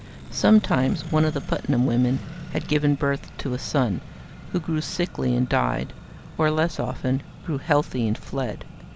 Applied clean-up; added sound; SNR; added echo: none; Accelerating, revving, vroom; 15 dB; none.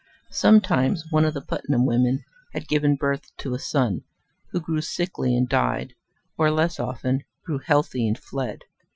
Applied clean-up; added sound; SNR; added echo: classical method Wiener filter.